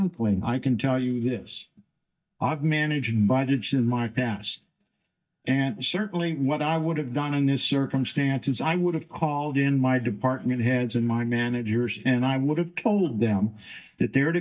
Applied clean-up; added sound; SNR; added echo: neural mask model DeepFilterNet 3.